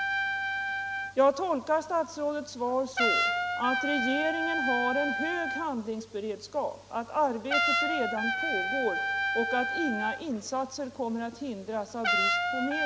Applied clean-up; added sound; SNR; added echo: none; Trumpet; 0 dB; none.